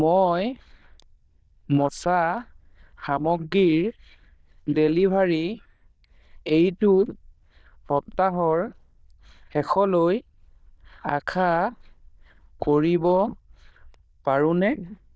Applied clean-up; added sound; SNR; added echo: neural diffusion model UNIVERSE++.